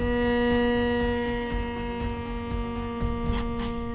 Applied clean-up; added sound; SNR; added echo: none; Bowed string instrument; -4 dB; none.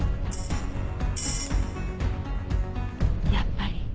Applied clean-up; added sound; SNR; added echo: none; none; none; none.